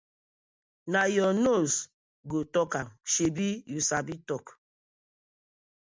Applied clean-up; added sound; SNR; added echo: none; none; none; none.